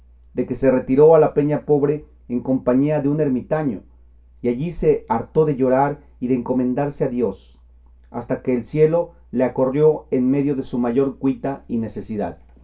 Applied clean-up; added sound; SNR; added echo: none; none; none; reverberation time 0.2 s.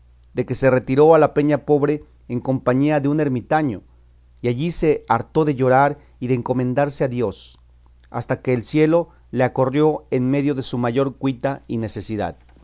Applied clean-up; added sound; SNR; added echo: none; none; none; none.